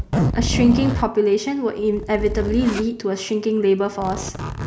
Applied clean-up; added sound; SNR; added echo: none; Zipper (clothing); 5 dB; none.